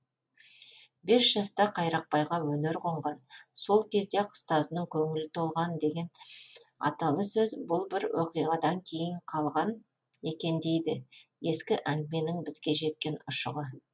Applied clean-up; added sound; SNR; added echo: none; none; none; none.